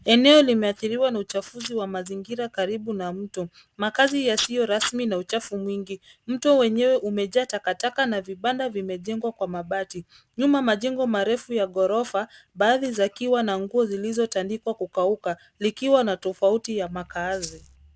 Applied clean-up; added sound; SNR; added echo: none; Rattle (instrument); 15 dB; none.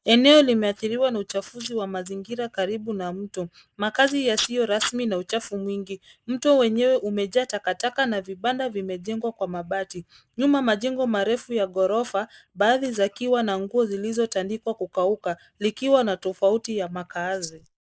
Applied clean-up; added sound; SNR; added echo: neural mask model Resemble Enhance denoiser.